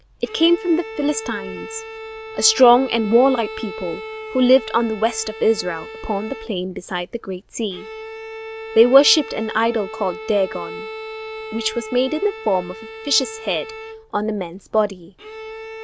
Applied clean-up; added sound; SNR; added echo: none; Bowed string instrument; 13 dB; none.